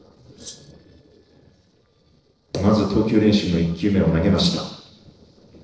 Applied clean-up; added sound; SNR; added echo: neural separator model SepFormer DNS4.